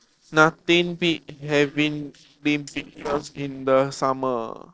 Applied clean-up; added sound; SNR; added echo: neural separator model SepFormer DNS4.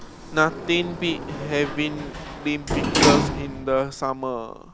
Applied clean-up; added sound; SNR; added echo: none; Sliding door; 1 dB; none.